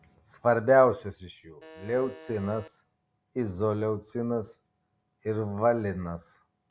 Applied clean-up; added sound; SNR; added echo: none; Alarm; 19 dB; none.